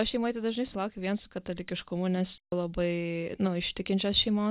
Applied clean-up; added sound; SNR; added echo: none; none; none; none.